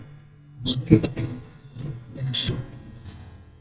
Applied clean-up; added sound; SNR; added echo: neural mask model DeepFilterNet 3.